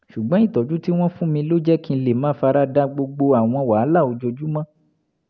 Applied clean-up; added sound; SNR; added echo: none; none; none; none.